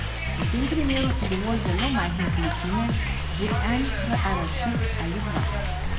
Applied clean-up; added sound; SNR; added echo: none; Hiss + Bass guitar; -3 dB; none.